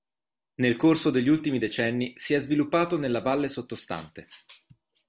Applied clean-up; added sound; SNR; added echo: none; none; none; none.